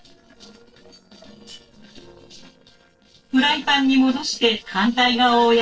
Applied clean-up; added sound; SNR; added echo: neural separator model SepFormer DNS4.